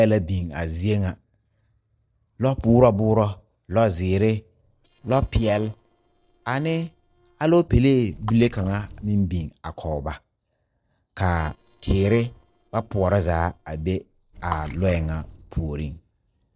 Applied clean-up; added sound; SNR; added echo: neural separator model SepFormer DNS4.